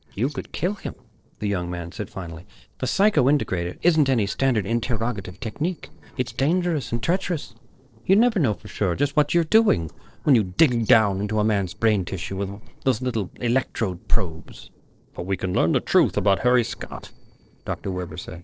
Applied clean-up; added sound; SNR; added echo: neural separator model SepFormer DNS4.